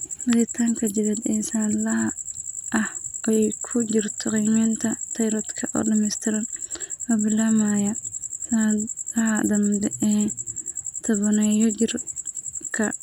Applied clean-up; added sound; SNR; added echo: none; none; none; none.